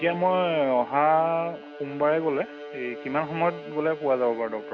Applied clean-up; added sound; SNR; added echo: none; Bowed string instrument; 15 dB; none.